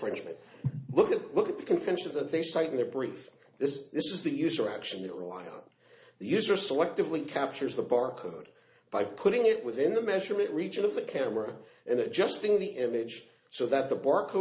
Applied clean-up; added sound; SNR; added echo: none; none; none; none.